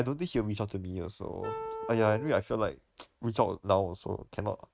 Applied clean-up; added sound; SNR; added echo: neural mask model RNNoise.